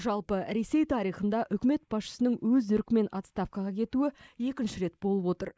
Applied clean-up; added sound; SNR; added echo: neural mask model Resemble Enhance denoiser.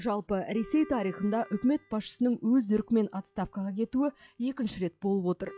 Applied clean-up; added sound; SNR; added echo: classical method log-MMSE.